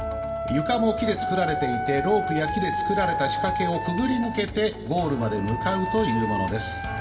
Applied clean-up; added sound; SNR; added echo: none; Wind instrument, woodwind instrument; 4 dB; reverberation time 1.5 s.